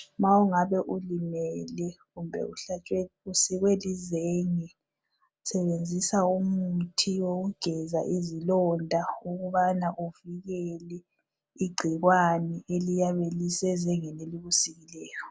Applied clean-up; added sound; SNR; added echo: none; none; none; none.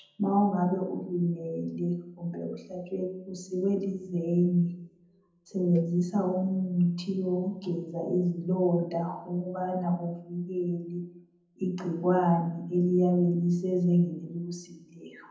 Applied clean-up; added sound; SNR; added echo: none; Cowbell; 15 dB; reverberation time 0.8 s.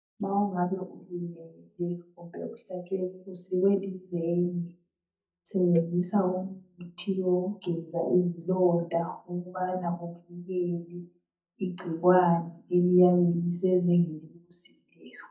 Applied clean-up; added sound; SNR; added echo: neural mask model DeepFilterNet 3.